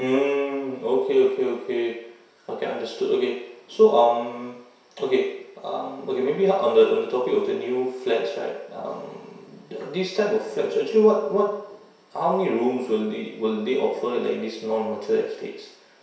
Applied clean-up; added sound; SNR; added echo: none; none; none; reverberation time 0.7 s.